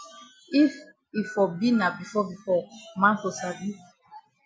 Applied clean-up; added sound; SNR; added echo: none; none; none; none.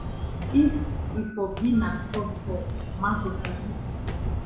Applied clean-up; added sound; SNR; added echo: none; Walk, footsteps; 2 dB; reverberation time 0.6 s.